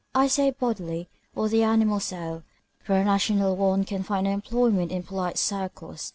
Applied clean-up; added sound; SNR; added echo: none; none; none; none.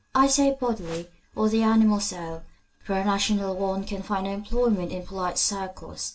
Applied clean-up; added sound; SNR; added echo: none; Whoosh, swoosh, swish; 19 dB; reverberation time 0.2 s.